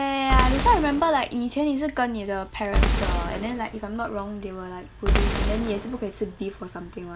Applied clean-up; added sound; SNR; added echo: none; Boom; 0 dB; none.